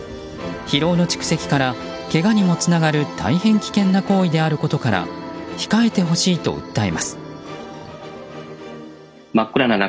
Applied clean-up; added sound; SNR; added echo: none; none; none; none.